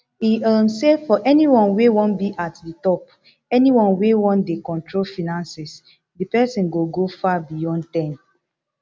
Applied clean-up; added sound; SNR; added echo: none; none; none; none.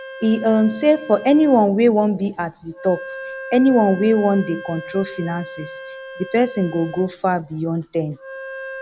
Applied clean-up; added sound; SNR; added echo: none; Wind instrument, woodwind instrument; 15 dB; none.